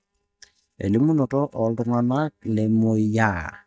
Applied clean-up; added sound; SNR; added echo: neural mask model DeepFilterNet 3.